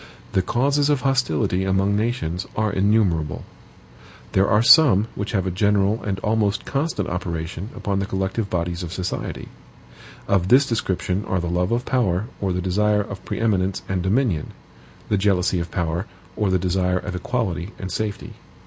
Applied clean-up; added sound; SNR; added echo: none; none; none; none.